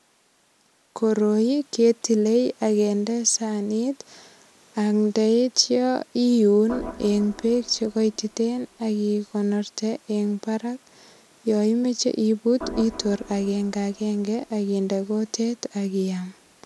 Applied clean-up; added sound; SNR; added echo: none; Organ; 17 dB; none.